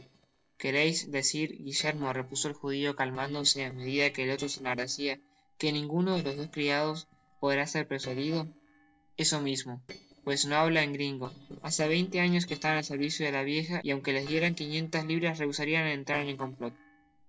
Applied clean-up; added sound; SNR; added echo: neural separator model SepFormer DNS4.